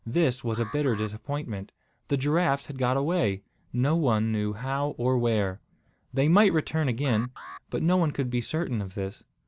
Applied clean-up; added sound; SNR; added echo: none; Alarm; 19 dB; none.